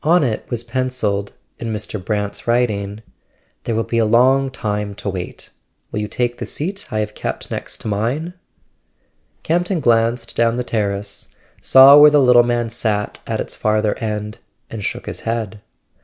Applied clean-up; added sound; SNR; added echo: none; none; none; none.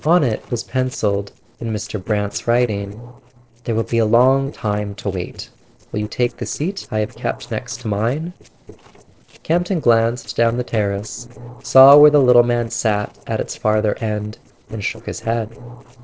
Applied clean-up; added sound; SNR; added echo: neural separator model SepFormer DNS4.